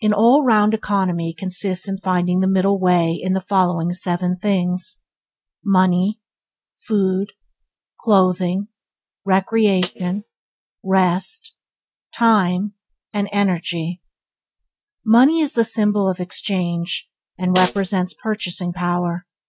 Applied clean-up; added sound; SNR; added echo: neural mask model RNNoise.